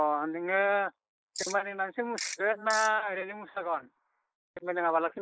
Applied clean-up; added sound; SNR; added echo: neural mask model Resemble Enhance denoiser.